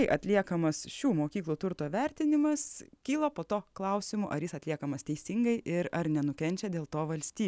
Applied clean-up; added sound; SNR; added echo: none; none; none; none.